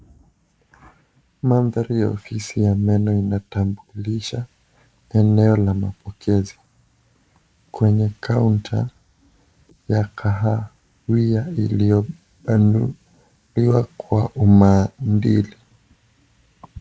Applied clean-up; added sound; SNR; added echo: neural mask model Resemble Enhance denoiser.